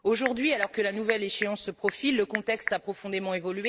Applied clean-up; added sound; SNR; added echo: neural mask model Resemble Enhance denoiser.